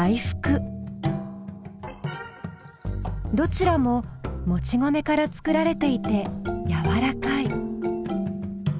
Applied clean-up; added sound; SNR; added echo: none; none; none; none.